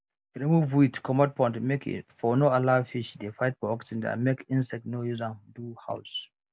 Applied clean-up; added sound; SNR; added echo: none; none; none; none.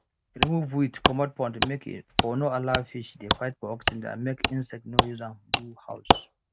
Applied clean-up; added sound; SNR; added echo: none; Wood; -2 dB; none.